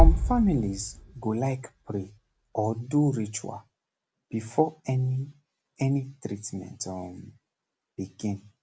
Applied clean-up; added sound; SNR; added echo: none; Bass drum; 1 dB; none.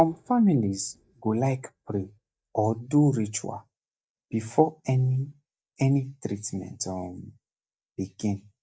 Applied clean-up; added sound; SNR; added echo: neural mask model DeepFilterNet 3.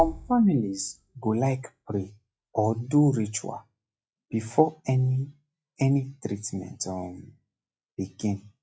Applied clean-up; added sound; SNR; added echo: classical method log-MMSE.